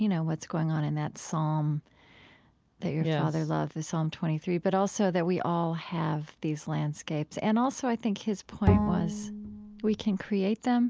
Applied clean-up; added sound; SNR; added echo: none; Bowed string instrument; 1 dB; none.